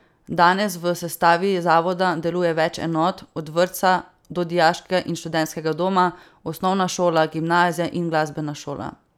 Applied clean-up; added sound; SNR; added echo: none; none; none; none.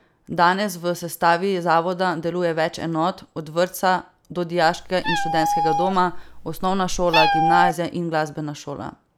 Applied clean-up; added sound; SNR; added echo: none; Meow; 0 dB; none.